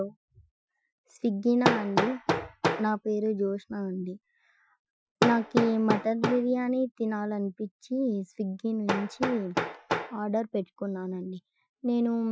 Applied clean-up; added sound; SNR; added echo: classical method Wiener filter.